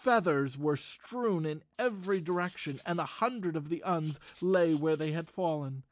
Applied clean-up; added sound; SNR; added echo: neural mask model Resemble Enhance denoiser.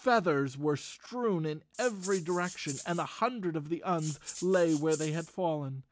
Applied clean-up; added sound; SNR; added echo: none; Rattle (instrument); 14 dB; none.